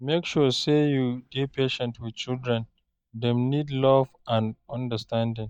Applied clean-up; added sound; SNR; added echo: neural mask model DeepFilterNet 3.